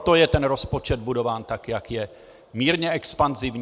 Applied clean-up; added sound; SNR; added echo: none; none; none; none.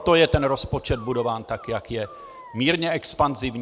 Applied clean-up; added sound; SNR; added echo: none; Dog; 19 dB; none.